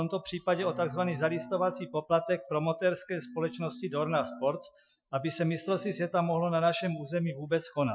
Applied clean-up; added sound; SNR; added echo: classical method Wiener filter.